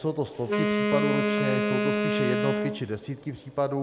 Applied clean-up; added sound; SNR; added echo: none; Wind instrument, woodwind instrument; -2 dB; none.